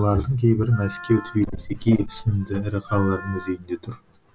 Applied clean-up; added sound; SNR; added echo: none; Wind instrument, woodwind instrument; 18 dB; none.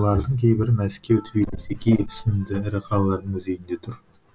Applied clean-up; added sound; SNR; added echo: none; none; none; none.